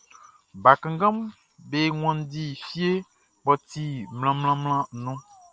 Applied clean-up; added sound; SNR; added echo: none; none; none; none.